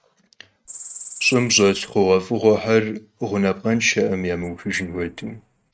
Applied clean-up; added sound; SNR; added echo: neural mask model RNNoise.